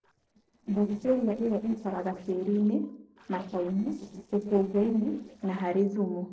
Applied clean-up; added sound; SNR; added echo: neural separator model SepFormer DNS4.